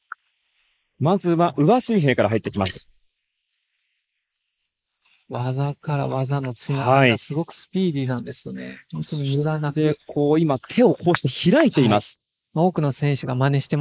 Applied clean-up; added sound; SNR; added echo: neural mask model Resemble Enhance denoiser.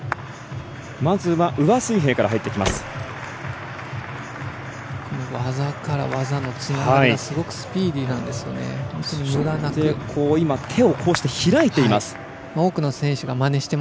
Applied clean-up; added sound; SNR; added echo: none; Car; 14 dB; none.